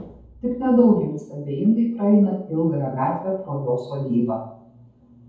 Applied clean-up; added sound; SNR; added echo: none; none; none; reverberation time 0.7 s.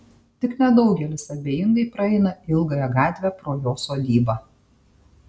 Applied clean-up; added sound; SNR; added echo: none; none; none; none.